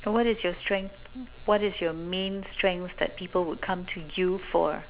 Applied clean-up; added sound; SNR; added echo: none; Buzz; 17 dB; none.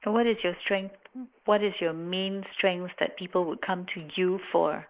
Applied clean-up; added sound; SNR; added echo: neural mask model Resemble Enhance denoiser.